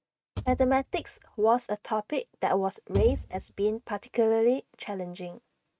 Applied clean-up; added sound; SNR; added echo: neural mask model RNNoise.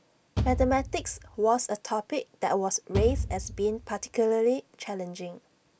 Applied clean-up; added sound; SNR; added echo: none; Bass drum / Thump, thud; 4 dB; none.